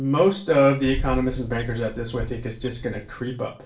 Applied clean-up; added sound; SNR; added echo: none; Bird; 9 dB; reverberation time 0.3 s.